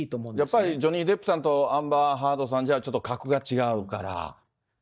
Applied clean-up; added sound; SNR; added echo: neural mask model DeepFilterNet 3.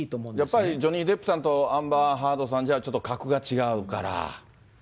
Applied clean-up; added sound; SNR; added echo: none; none; none; none.